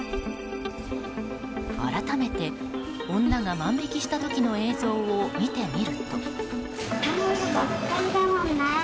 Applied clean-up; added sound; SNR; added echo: none; Piano + Hands; 14 dB; none.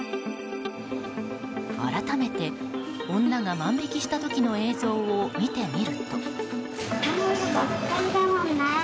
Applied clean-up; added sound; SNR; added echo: none; none; none; none.